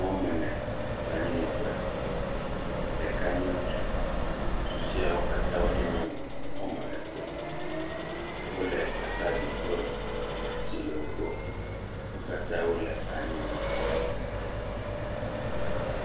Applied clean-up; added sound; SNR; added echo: none; Accelerating, revving, vroom; -3 dB; reverberation time 0.4 s.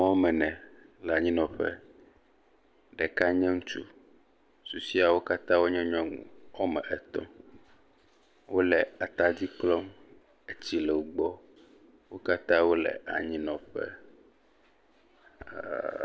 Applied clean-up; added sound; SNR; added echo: none; none; none; none.